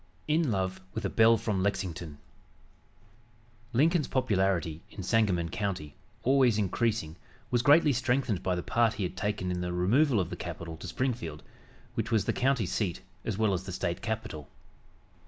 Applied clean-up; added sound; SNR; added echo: none; none; none; none.